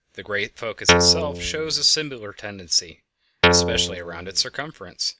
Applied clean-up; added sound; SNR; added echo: none; Guitar; -4 dB; none.